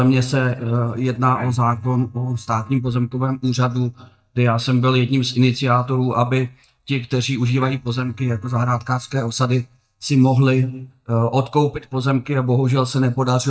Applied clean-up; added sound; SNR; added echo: neural mask model DeepFilterNet 3.